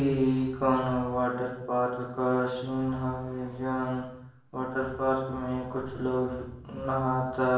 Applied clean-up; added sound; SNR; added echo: none; none; none; reverberation time 0.7 s.